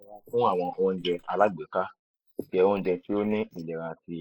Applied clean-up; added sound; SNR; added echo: neural mask model Resemble Enhance denoiser.